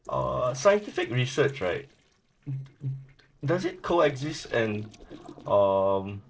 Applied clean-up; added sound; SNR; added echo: neural separator model SepFormer DNS4.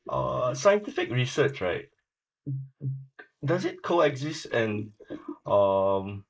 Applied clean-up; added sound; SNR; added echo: neural mask model Resemble Enhance denoiser.